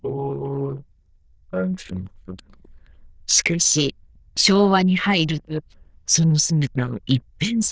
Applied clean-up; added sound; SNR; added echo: neural diffusion model UNIVERSE++.